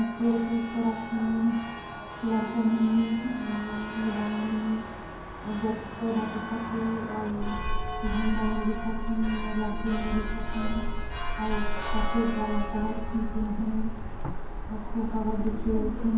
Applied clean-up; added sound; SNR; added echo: none; Church bell; 2 dB; reverberation time 0.9 s.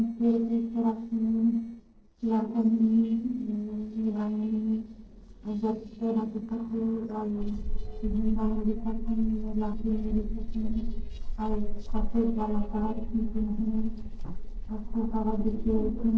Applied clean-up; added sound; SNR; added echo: neural separator model SepFormer DNS4.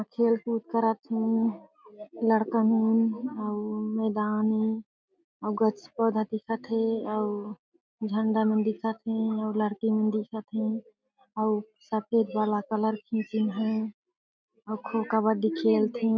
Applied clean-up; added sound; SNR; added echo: none; none; none; none.